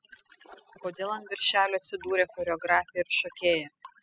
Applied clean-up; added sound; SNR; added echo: classical method spectral subtraction.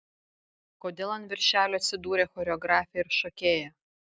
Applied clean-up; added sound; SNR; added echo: none; none; none; none.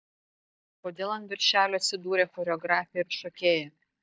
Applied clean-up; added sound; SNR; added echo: neural mask model DeepFilterNet 3.